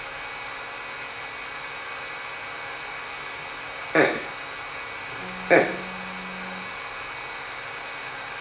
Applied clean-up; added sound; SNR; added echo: none; Wind instrument, woodwind instrument; 15 dB; reverberation time 0.5 s.